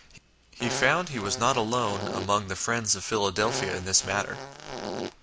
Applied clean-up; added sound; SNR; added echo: none; Fart; 8 dB; none.